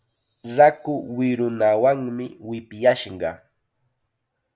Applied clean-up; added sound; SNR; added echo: none; none; none; none.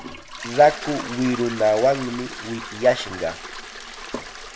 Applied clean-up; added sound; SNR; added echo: none; Toilet flush; 12 dB; none.